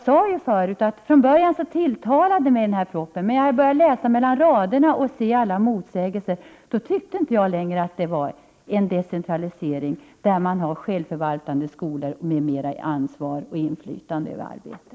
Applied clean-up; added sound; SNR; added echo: none; none; none; none.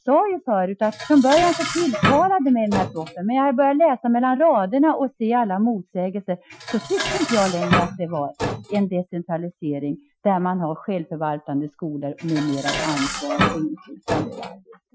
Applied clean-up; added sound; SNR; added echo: classical method Wiener filter.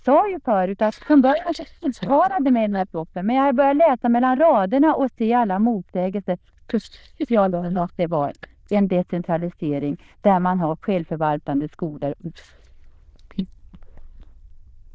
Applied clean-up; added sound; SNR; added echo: neural diffusion model UNIVERSE++.